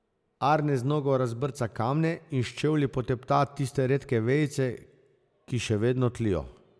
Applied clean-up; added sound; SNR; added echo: none; none; none; none.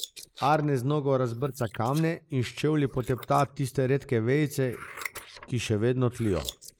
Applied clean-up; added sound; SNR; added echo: neural mask model Resemble Enhance denoiser.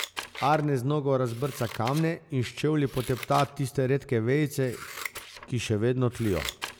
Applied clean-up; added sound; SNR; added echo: none; Scissors; 14 dB; none.